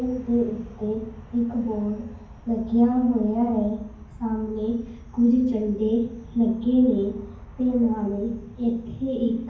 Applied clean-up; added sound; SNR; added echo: none; Aircraft; 18 dB; reverberation time 0.9 s.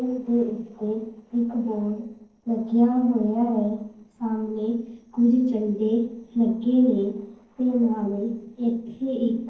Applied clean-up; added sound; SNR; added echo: neural separator model SepFormer DNS4.